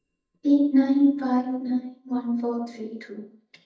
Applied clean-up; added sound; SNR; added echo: neural mask model DeepFilterNet 3.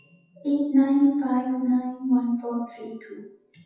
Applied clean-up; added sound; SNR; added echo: classical method WPE with log-MMSE.